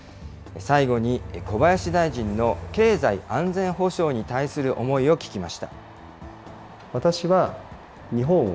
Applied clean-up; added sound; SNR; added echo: none; Train; 16 dB; none.